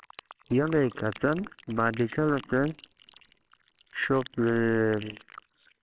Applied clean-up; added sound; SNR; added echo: neural separator model SepFormer WHAMR!.